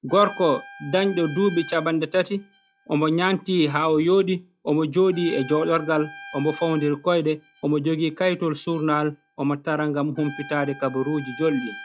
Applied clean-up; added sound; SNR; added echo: classical method log-MMSE.